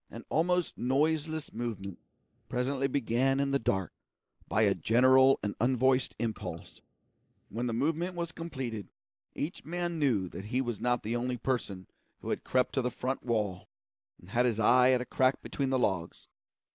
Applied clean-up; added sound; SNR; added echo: neural mask model Resemble Enhance denoiser.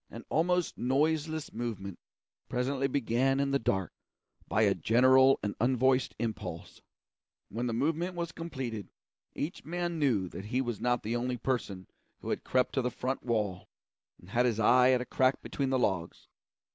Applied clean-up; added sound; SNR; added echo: none; none; none; none.